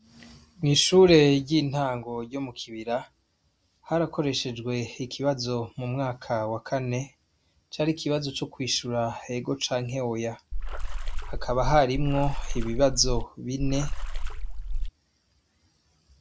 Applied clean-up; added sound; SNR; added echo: none; Water / Splash, splatter; 0 dB; none.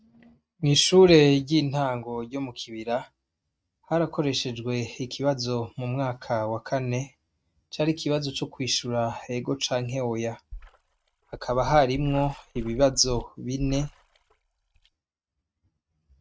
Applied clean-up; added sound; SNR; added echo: neural mask model RNNoise.